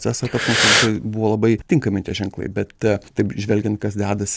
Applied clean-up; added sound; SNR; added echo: none; Breathing; -2 dB; none.